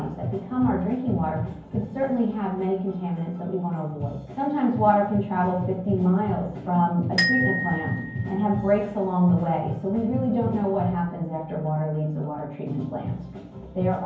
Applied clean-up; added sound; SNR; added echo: none; Glockenspiel; 7 dB; reverberation time 0.9 s.